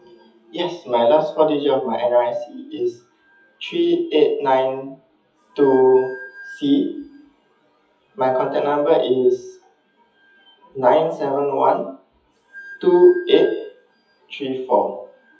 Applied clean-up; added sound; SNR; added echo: classical method WPE with log-MMSE.